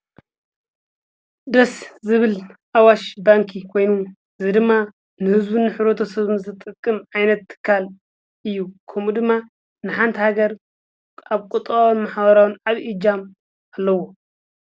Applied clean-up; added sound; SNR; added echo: none; none; none; none.